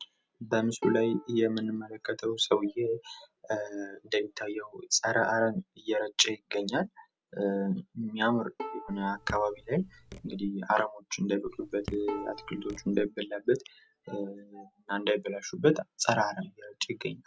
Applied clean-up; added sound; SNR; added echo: none; Bowed string instrument + Raindrop / Drip; 15 dB; none.